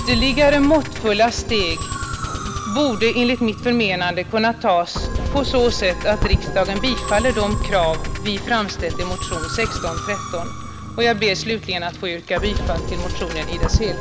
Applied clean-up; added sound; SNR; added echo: none; Musical instrument; 4 dB; none.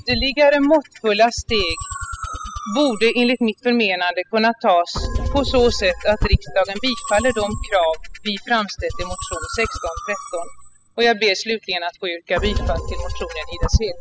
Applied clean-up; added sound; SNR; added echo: classical method spectral subtraction.